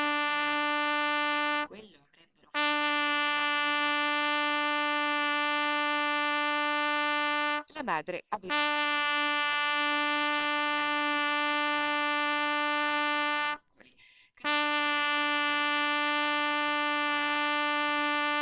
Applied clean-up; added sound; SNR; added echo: neural separator model SepFormer WHAM!.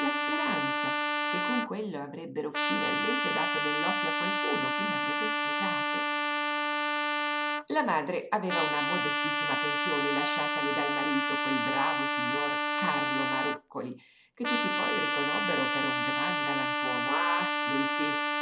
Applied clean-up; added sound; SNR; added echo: none; Trumpet; -5 dB; none.